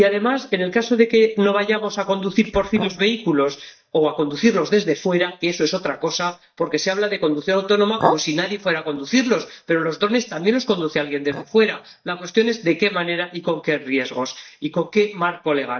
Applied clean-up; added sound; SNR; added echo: neural mask model DeepFilterNet 3.